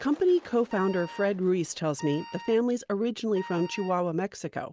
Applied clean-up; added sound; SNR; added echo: none; Wind instrument, woodwind instrument; 19 dB; none.